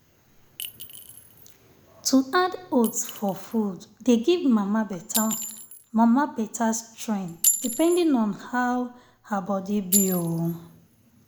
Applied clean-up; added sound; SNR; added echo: none; Chink, clink; 9 dB; none.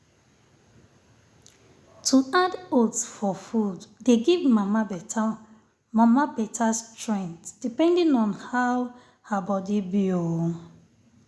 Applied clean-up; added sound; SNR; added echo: none; none; none; none.